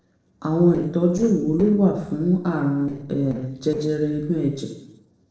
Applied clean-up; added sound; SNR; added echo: neural separator model SepFormer DNS4.